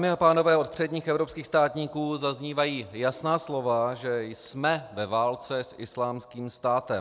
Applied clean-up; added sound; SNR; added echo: none; none; none; none.